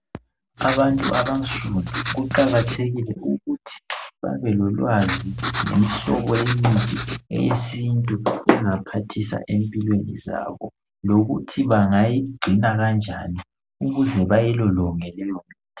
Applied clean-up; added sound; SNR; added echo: none; Writing; 3 dB; none.